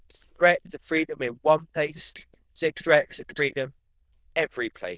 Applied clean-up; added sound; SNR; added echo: neural diffusion model UNIVERSE++.